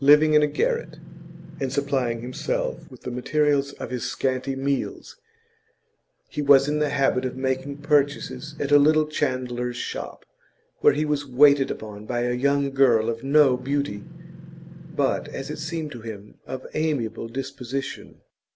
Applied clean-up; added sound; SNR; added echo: none; Engine; 15 dB; none.